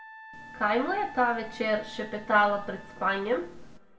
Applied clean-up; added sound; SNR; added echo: none; Wind instrument, woodwind instrument; 19 dB; reverberation time 1.6 s.